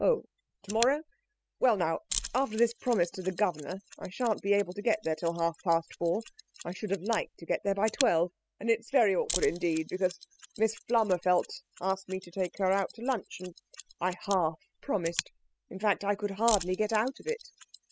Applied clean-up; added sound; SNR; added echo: classical method spectral subtraction.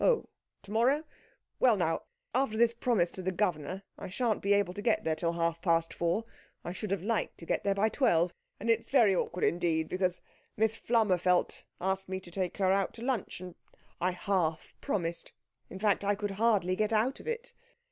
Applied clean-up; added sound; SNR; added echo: none; none; none; none.